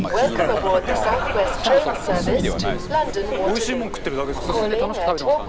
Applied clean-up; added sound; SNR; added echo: none; Train; -3 dB; none.